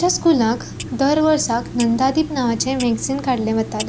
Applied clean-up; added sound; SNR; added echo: none; Clock; 12 dB; none.